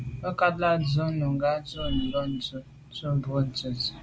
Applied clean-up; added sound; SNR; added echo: none; none; none; none.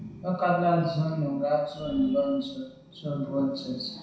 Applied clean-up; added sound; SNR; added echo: none; none; none; reverberation time 0.7 s.